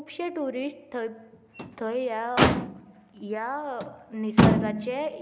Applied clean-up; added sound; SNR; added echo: none; Motor vehicle (road); -4 dB; none.